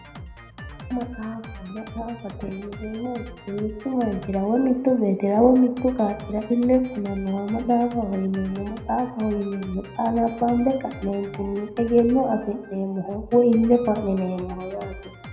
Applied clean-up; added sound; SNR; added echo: none; Drum kit; 16 dB; reverberation time 0.7 s.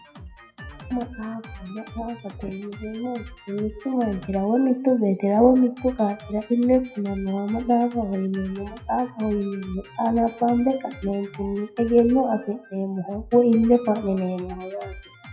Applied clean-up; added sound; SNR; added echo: classical method WPE with log-MMSE.